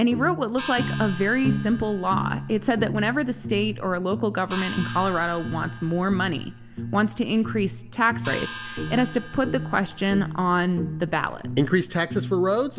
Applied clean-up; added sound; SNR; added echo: none; Gong; 15 dB; reverberation time 0.7 s.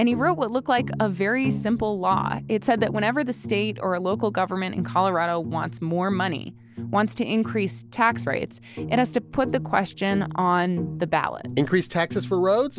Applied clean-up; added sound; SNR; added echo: none; none; none; none.